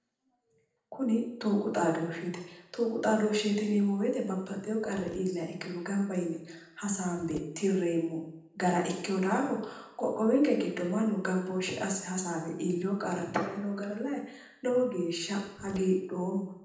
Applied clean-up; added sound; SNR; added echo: neural separator model SepFormer DNS4.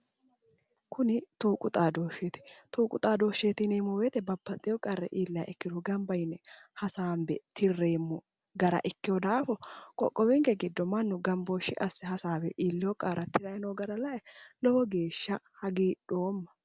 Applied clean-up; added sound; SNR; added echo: none; none; none; none.